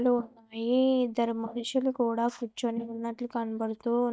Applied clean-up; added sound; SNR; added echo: neural mask model DeepFilterNet 3.